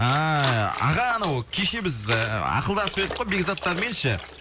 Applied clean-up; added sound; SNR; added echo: none; Trickle, dribble / Splash, splatter; 11 dB; none.